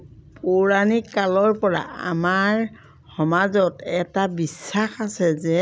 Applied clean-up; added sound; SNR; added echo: none; none; none; none.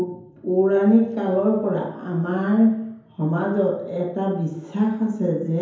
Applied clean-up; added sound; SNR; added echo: none; none; none; reverberation time 0.9 s.